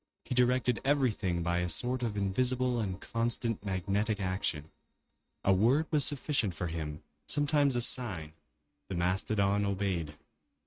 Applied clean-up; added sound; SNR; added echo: neural mask model RNNoise.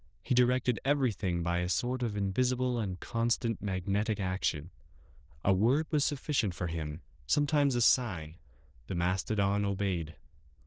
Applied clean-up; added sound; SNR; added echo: neural diffusion model UNIVERSE++.